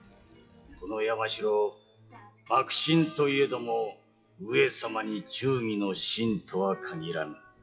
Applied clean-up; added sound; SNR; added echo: classical method log-MMSE.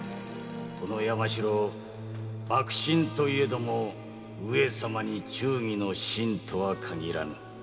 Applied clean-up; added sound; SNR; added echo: none; none; none; none.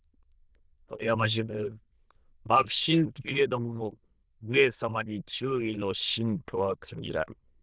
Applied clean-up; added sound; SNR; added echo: neural diffusion model UNIVERSE++.